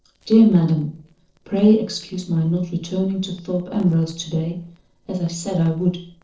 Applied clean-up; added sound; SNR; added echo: neural separator model SepFormer DNS4.